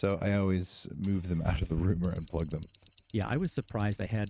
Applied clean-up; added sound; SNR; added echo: neural mask model RNNoise.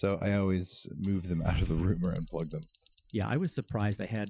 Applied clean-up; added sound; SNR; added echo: classical method Wiener filter.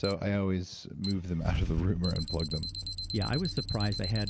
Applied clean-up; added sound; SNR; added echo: none; Idling / Engine starting / Car + Alarm; 6 dB; none.